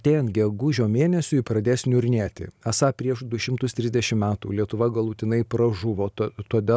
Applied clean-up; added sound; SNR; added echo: none; none; none; none.